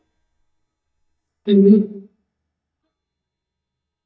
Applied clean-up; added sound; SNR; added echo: neural mask model DeepFilterNet 3.